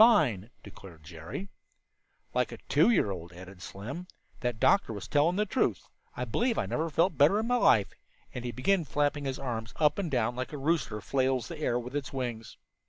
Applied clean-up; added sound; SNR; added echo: none; none; none; none.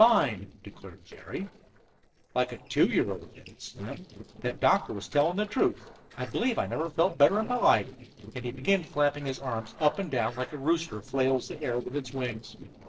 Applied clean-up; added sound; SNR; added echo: neural separator model SepFormer DNS4.